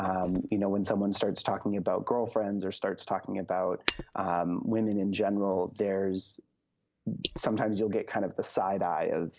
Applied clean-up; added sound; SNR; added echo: neural mask model Resemble Enhance denoiser.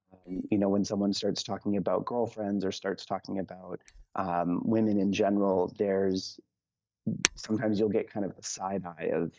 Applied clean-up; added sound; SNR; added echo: neural mask model DeepFilterNet 3.